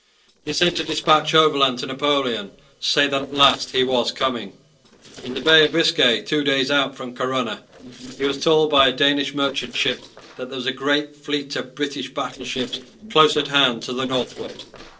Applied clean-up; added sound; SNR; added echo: neural separator model SepFormer DNS4.